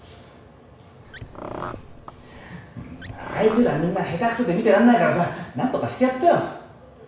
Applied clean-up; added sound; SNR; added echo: none; Car; 14 dB; reverberation time 0.7 s.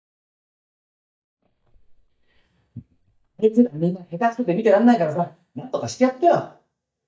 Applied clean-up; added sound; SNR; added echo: neural mask model DeepFilterNet 3.